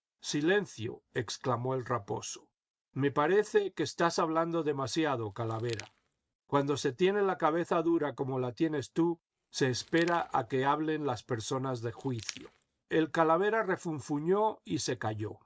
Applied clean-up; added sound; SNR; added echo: neural mask model RNNoise.